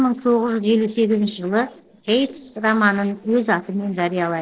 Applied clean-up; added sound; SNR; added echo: neural separator model SepFormer DNS4.